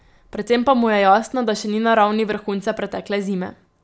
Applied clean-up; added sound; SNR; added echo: none; none; none; none.